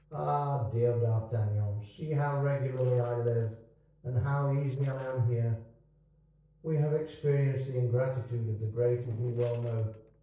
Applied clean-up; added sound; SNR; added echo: neural separator model SepFormer DNS4.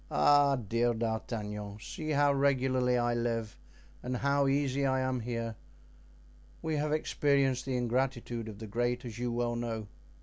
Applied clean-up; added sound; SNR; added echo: none; none; none; none.